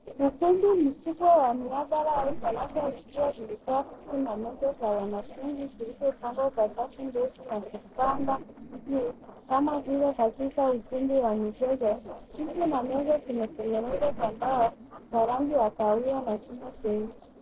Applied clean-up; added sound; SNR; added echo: neural separator model SepFormer DNS4.